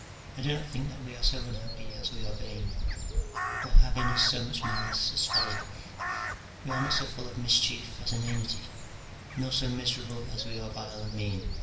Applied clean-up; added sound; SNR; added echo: none; Crow; 7 dB; reverberation time 0.9 s.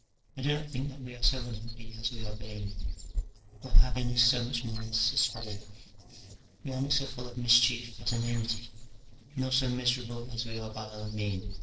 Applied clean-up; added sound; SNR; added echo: neural separator model SepFormer DNS4.